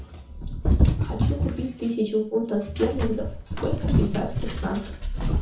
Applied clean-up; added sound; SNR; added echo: none; Cat; -4 dB; reverberation time 0.6 s.